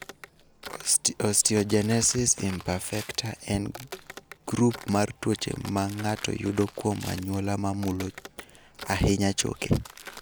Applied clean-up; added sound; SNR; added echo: none; Walk, footsteps; 17 dB; none.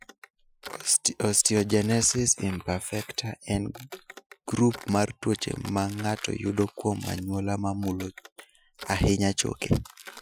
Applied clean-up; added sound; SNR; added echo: classical method Wiener filter.